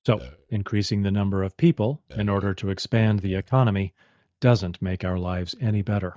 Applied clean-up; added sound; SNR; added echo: neural mask model DeepFilterNet 3.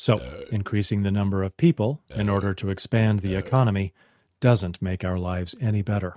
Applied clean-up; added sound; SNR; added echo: neural mask model RNNoise.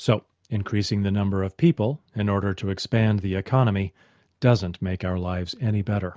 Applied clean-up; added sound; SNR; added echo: none; none; none; none.